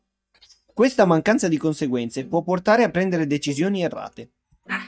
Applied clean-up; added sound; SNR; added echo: neural mask model DeepFilterNet 3.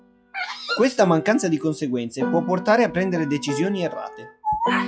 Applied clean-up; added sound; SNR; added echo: classical method log-MMSE.